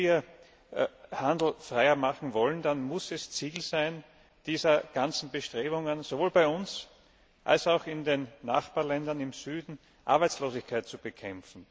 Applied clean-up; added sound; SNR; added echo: none; none; none; none.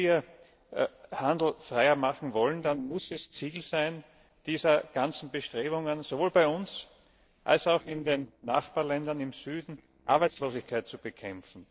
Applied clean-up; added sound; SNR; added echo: neural separator model SepFormer DNS4.